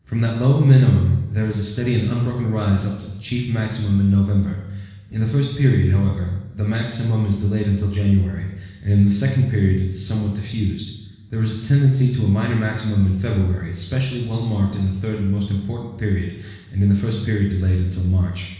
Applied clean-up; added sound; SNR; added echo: none; none; none; reverberation time 1.1 s.